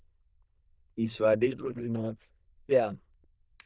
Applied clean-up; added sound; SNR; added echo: neural diffusion model UNIVERSE++.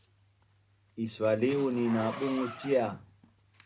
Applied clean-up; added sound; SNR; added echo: none; Zipper (clothing); 15 dB; none.